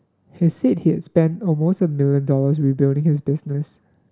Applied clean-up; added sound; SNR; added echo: none; none; none; none.